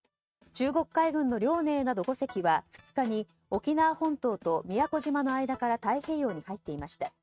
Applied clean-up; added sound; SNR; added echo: neural mask model RNNoise.